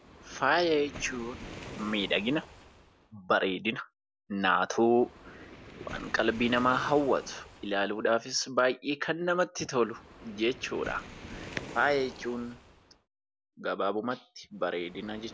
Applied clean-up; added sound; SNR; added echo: none; Waves, surf; 17 dB; none.